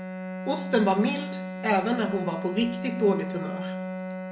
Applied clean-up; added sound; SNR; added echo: none; Bowed string instrument; 5 dB; reverberation time 0.5 s.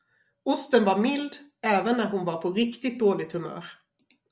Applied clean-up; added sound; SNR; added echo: none; none; none; none.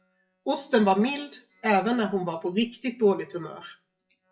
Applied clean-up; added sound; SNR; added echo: classical method WPE with log-MMSE.